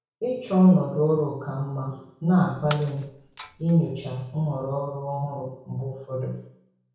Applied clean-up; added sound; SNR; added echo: none; Shatter; 14 dB; reverberation time 0.6 s.